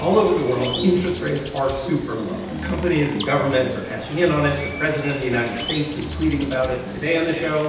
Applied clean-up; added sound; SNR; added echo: none; Bird; 7 dB; reverberation time 0.9 s.